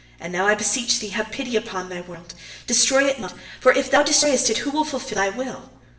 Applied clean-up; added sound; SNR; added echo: none; none; none; reverberation time 0.7 s.